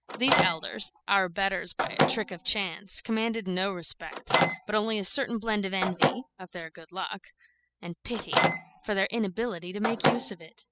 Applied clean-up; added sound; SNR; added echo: classical method spectral subtraction.